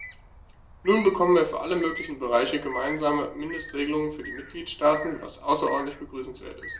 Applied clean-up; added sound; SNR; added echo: none; Bird; 15 dB; reverberation time 0.2 s.